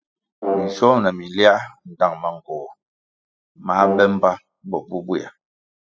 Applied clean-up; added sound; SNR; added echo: classical method spectral subtraction.